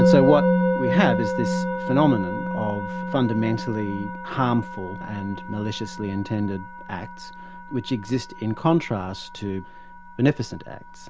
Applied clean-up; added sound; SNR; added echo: none; Musical instrument; 2 dB; none.